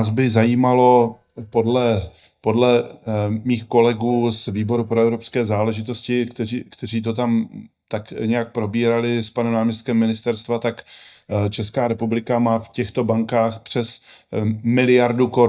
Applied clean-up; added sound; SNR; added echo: neural mask model DeepFilterNet 3.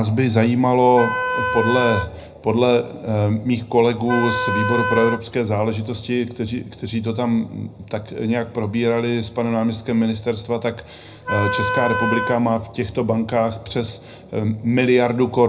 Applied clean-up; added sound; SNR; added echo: none; Wind instrument, woodwind instrument; 3 dB; reverberation time 0.4 s.